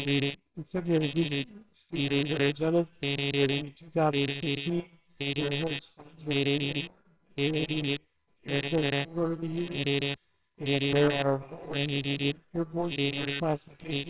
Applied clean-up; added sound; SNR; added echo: neural separator model SepFormer WHAMR!.